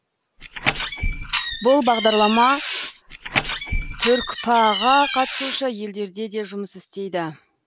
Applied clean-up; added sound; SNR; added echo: none; Door; 4 dB; none.